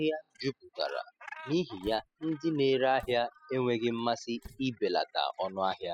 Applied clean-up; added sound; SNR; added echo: classical method spectral subtraction.